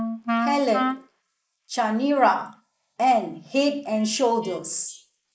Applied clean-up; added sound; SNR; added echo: neural mask model Resemble Enhance denoiser.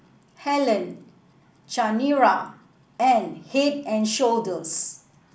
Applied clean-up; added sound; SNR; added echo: none; none; none; none.